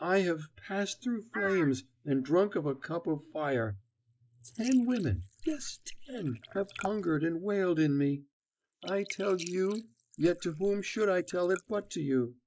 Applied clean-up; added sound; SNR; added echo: neural mask model Resemble Enhance denoiser.